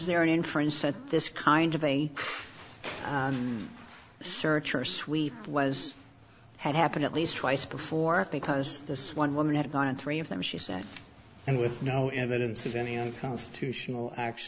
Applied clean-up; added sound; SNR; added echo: none; none; none; none.